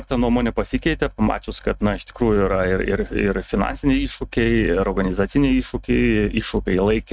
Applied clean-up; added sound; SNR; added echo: neural mask model RNNoise.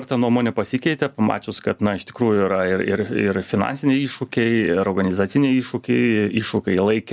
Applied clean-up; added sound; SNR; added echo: none; none; none; none.